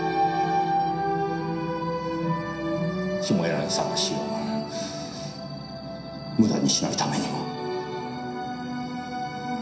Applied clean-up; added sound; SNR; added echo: none; none; none; reverberation time 0.7 s.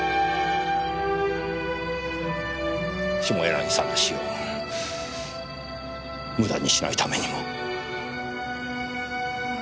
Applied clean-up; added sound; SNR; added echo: none; none; none; none.